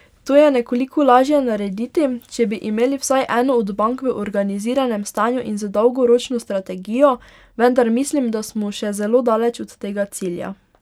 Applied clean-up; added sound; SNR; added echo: none; none; none; none.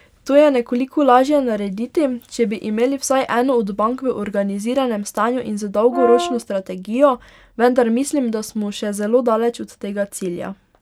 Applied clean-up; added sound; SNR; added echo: none; Brass instrument; 6 dB; none.